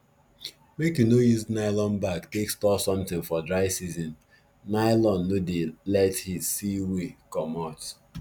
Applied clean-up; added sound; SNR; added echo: none; none; none; none.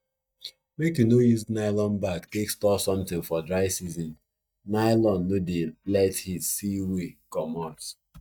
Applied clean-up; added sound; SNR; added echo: neural mask model DeepFilterNet 3.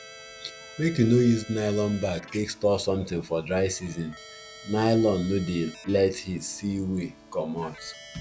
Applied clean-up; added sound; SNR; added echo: none; Keyboard (musical); 20 dB; none.